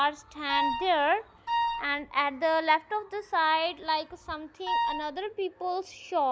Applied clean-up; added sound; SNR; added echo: none; Wind instrument, woodwind instrument; 2 dB; none.